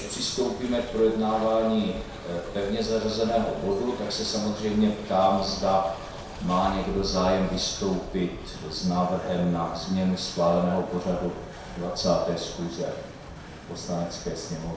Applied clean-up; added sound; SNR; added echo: none; Train; 13 dB; reverberation time 0.7 s.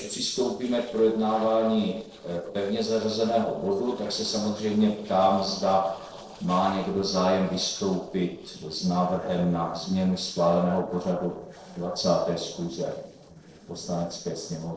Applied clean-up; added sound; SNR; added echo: neural separator model SepFormer DNS4.